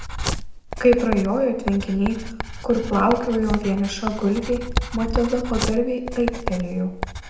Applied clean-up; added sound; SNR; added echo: none; Writing; 6 dB; reverberation time 0.7 s.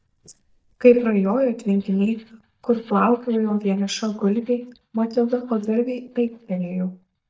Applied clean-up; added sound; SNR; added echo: neural mask model DeepFilterNet 3.